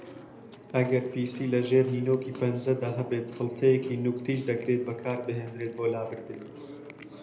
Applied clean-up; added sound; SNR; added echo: none; Chewing, mastication; 17 dB; reverberation time 0.8 s.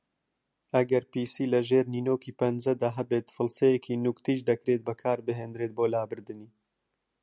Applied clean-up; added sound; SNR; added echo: none; none; none; none.